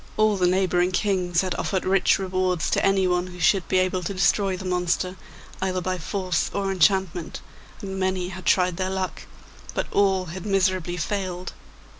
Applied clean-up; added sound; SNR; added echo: none; none; none; none.